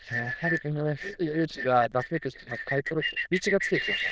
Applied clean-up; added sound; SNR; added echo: neural diffusion model UNIVERSE++.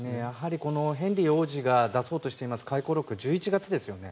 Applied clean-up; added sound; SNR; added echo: none; none; none; none.